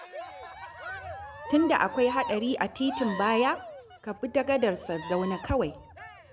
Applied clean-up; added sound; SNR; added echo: none; Cheering; 11 dB; none.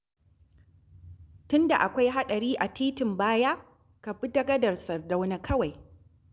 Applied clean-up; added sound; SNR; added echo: none; none; none; none.